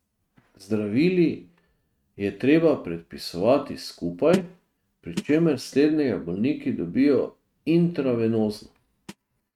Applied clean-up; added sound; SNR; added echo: neural mask model RNNoise.